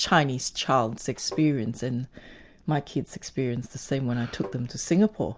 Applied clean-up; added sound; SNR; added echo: none; Tap; 14 dB; none.